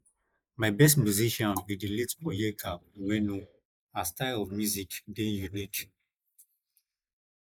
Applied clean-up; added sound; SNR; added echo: neural mask model Resemble Enhance denoiser.